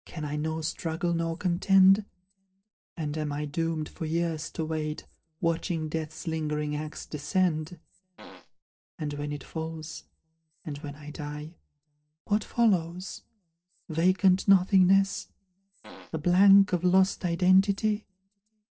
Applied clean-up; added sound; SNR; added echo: neural separator model SepFormer DNS4.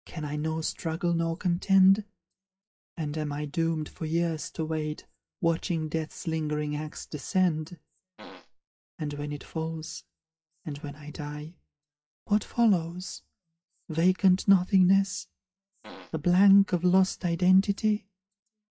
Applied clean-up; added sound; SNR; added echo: classical method WPE with log-MMSE.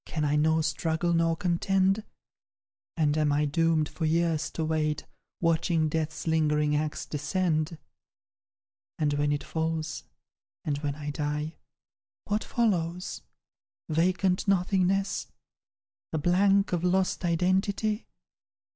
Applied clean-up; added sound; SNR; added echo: none; none; none; none.